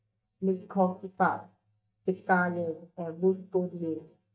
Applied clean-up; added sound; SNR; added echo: neural mask model DeepFilterNet 3.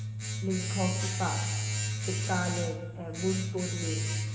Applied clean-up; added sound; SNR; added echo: none; Domestic sounds, home sounds; -3 dB; reverberation time 1.4 s.